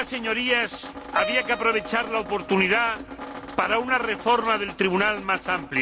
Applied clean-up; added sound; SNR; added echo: none; Drip + Keyboard (musical); 11 dB; none.